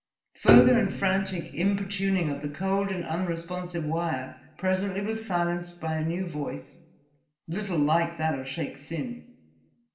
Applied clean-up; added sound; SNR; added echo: none; Piano; 2 dB; reverberation time 1.0 s.